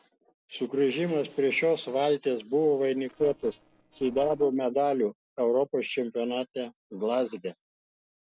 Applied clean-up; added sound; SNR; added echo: neural separator model SepFormer DNS4.